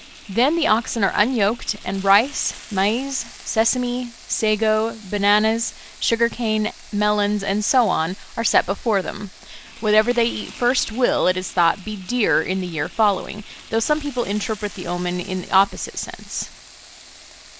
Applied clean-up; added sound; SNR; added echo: none; Frying (food); 20 dB; none.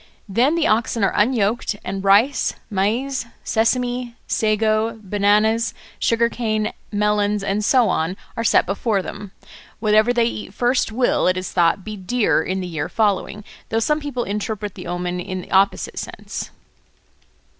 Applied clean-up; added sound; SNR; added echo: none; none; none; none.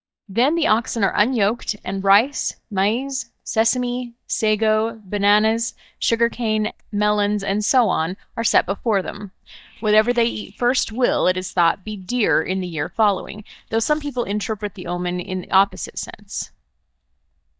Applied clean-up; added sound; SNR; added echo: neural mask model DeepFilterNet 3.